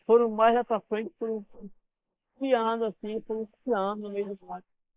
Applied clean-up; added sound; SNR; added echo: neural mask model Resemble Enhance denoiser.